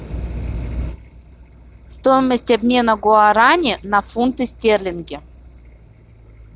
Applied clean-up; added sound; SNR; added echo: none; none; none; none.